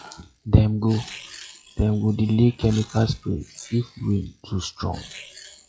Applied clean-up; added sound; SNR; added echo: classical method log-MMSE.